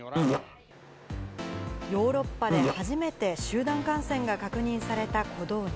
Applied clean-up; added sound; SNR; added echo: none; Fart; -2 dB; none.